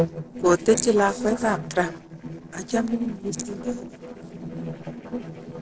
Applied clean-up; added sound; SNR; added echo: neural separator model SepFormer DNS4.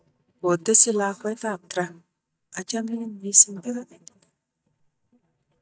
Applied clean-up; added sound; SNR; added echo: neural mask model DeepFilterNet 3.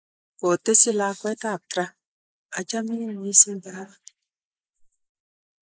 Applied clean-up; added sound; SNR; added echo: neural mask model Resemble Enhance denoiser.